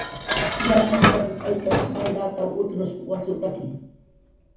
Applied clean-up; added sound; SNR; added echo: none; Dishes, pots, and pans; 1 dB; reverberation time 0.7 s.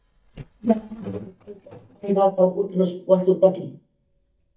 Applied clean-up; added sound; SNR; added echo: neural mask model DeepFilterNet 3.